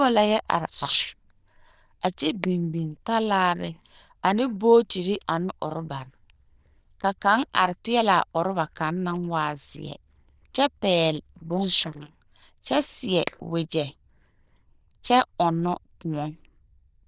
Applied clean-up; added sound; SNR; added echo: neural diffusion model UNIVERSE++.